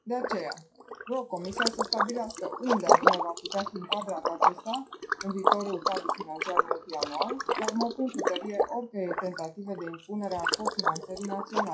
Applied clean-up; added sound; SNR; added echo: classical method WPE with log-MMSE.